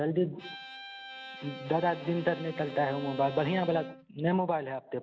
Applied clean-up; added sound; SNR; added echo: none; Bowed string instrument; 12 dB; none.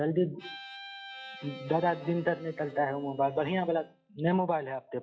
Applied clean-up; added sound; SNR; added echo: classical method log-MMSE.